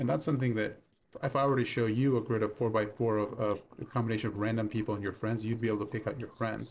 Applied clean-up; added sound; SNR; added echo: neural separator model SepFormer DNS4.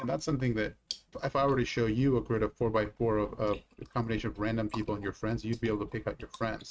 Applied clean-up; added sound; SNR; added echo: neural mask model RNNoise.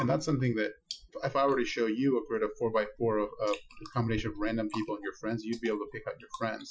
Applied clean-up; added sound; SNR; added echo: classical method Wiener filter.